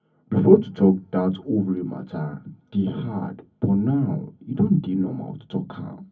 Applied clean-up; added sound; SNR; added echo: none; none; none; reverberation time 0.3 s.